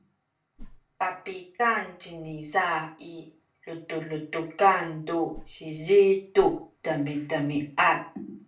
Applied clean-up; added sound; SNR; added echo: none; Whoosh, swoosh, swish; 17 dB; reverberation time 0.3 s.